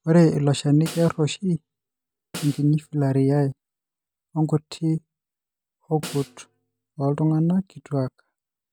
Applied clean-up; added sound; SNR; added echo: none; Snare drum; 18 dB; none.